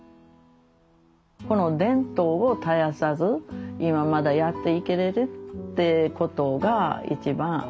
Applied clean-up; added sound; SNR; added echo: none; none; none; none.